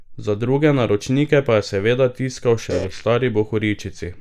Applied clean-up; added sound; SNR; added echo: neural mask model Resemble Enhance denoiser.